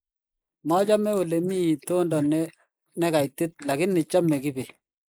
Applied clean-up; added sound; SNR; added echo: neural mask model Resemble Enhance denoiser.